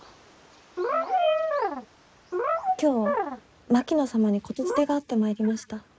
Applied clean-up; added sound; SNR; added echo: neural mask model Resemble Enhance denoiser.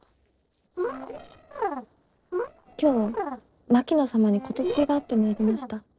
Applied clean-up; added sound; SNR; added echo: neural separator model SepFormer DNS4.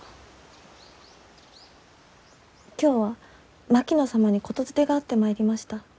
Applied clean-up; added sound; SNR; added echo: none; none; none; none.